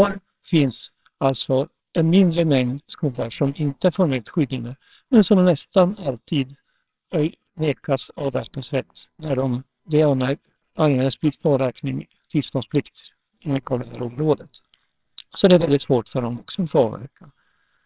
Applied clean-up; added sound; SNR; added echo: neural separator model SepFormer WHAMR!.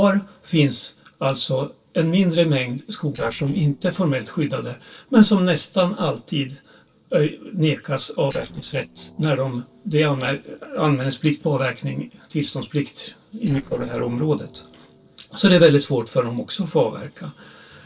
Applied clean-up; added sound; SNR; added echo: neural separator model SepFormer DNS4.